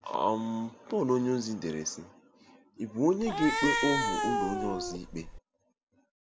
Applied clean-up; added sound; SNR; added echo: none; Cat; 0 dB; none.